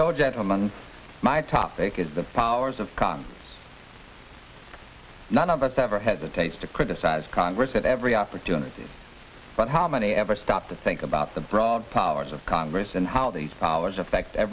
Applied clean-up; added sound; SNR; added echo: none; none; none; none.